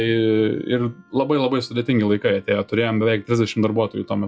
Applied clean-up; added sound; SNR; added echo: classical method log-MMSE.